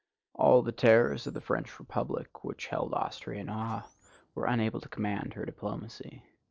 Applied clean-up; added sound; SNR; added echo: neural separator model SepFormer DNS4.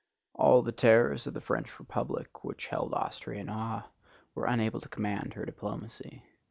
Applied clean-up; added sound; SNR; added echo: none; none; none; none.